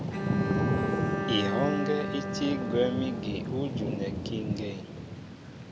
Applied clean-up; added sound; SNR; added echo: none; Bowed string instrument + Thunder / Rain; -2 dB; none.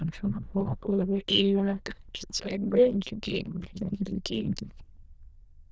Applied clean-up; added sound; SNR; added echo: neural diffusion model UNIVERSE++.